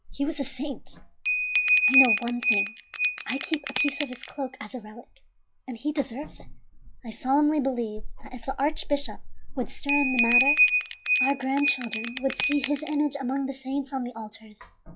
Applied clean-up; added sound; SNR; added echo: classical method log-MMSE.